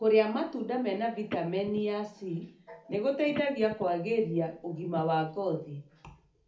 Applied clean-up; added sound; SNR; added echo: none; Telephone; 15 dB; reverberation time 0.4 s.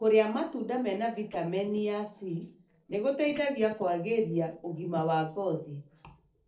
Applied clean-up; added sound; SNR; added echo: neural separator model SepFormer DNS4.